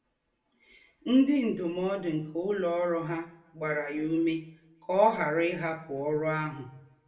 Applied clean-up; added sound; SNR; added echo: none; none; none; reverberation time 0.7 s.